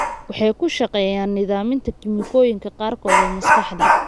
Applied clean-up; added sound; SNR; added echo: none; Dog; 1 dB; none.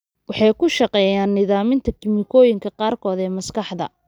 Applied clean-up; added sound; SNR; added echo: none; none; none; none.